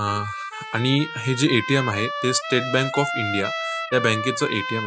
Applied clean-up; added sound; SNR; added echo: classical method spectral subtraction.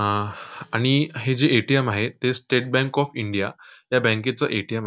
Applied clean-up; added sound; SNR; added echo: none; none; none; none.